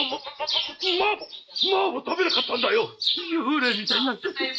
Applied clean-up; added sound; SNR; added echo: neural mask model Resemble Enhance denoiser.